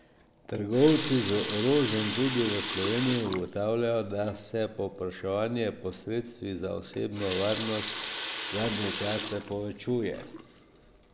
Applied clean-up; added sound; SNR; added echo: none; Water tap, faucet; 9 dB; none.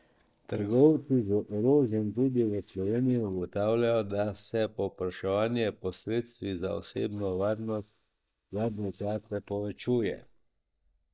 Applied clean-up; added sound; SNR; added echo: neural mask model DeepFilterNet 3.